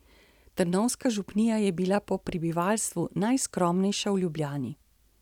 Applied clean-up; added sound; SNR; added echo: none; none; none; none.